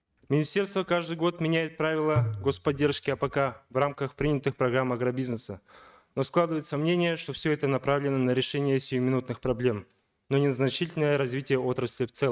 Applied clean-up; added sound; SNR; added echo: neural mask model RNNoise.